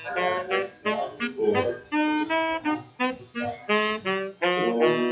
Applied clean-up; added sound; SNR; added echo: classical method WPE with log-MMSE.